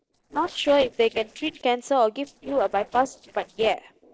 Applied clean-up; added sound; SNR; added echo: neural separator model SepFormer DNS4.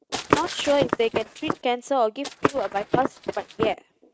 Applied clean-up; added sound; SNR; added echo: neural mask model RNNoise.